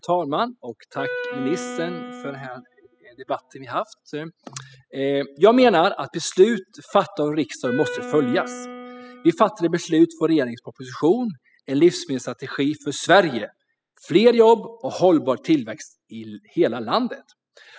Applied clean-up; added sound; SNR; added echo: classical method spectral subtraction.